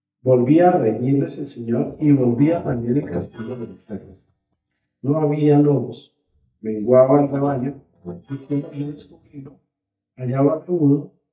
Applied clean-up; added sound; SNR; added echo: neural mask model DeepFilterNet 3.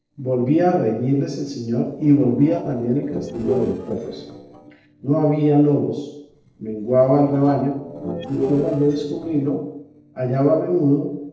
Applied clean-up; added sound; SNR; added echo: neural separator model SepFormer DNS4.